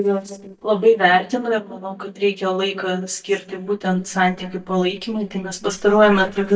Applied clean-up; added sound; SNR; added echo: neural mask model DeepFilterNet 3.